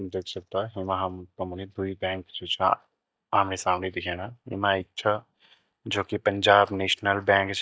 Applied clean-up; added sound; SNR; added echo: neural mask model DeepFilterNet 3.